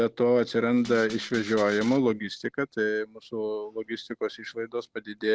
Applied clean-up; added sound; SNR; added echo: none; Rattle (instrument); 15 dB; none.